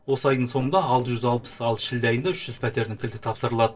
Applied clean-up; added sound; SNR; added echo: neural separator model SepFormer DNS4.